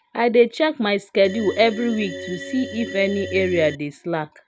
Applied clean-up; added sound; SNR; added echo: none; Organ; 11 dB; none.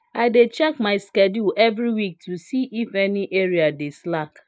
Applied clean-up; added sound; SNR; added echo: neural mask model Resemble Enhance denoiser.